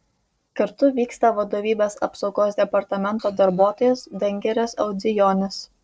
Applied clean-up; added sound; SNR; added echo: neural separator model SepFormer DNS4.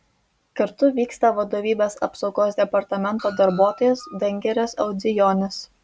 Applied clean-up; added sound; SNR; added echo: none; Screech; 20 dB; none.